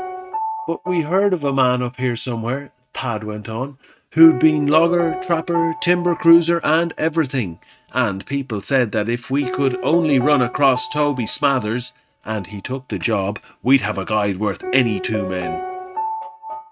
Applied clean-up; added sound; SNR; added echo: neural mask model RNNoise.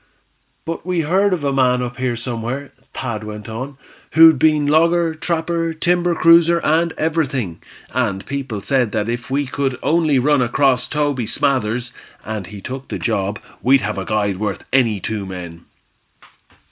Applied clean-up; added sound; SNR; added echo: none; none; none; none.